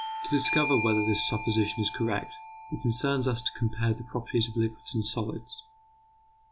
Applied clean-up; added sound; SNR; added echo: none; Bell / Doorbell; 9 dB; none.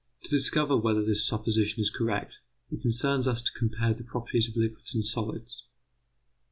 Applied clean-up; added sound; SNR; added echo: none; none; none; none.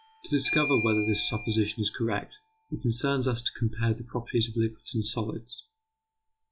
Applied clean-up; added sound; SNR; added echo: classical method log-MMSE.